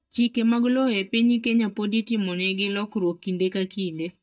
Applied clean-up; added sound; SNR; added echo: neural mask model DeepFilterNet 3.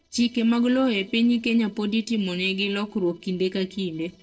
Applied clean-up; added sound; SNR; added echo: neural separator model SepFormer DNS4.